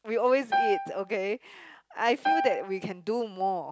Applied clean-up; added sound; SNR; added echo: none; Piano; 3 dB; none.